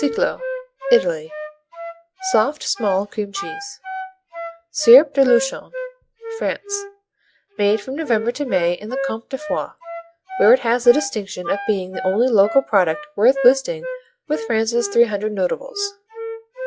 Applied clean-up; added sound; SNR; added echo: classical method log-MMSE.